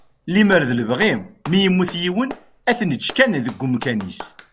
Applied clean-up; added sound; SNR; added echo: none; Clapping; 19 dB; none.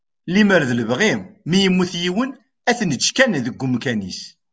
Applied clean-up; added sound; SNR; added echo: none; none; none; none.